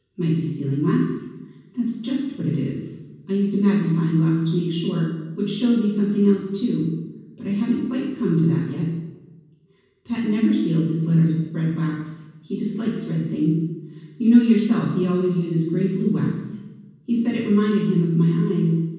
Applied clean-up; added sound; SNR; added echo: none; none; none; reverberation time 1.2 s.